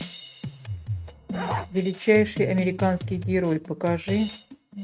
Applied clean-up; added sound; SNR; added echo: neural mask model RNNoise.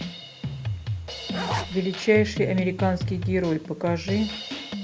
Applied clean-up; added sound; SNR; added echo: none; Drum kit + Zipper (clothing); 5 dB; none.